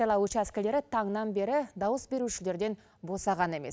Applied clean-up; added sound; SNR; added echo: none; none; none; none.